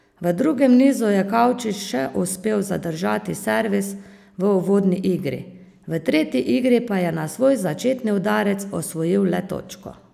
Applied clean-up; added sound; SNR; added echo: none; none; none; none.